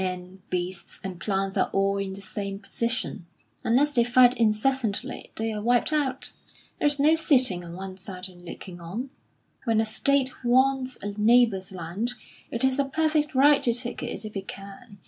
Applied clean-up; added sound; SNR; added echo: none; none; none; none.